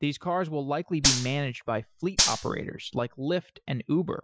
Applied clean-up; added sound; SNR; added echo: classical method Wiener filter.